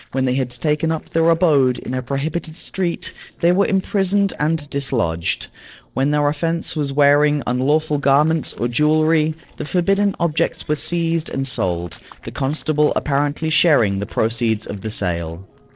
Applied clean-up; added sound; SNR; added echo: neural separator model SepFormer DNS4.